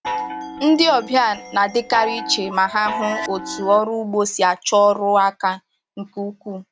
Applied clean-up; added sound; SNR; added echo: none; Chime; 9 dB; none.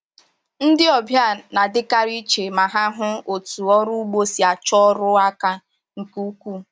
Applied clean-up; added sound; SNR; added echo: none; none; none; none.